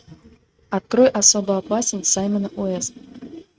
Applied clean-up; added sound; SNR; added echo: neural mask model RNNoise.